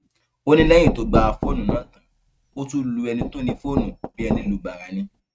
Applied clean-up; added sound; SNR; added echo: neural mask model RNNoise.